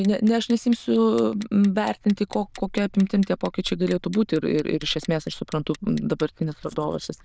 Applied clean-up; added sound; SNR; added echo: neural diffusion model UNIVERSE++.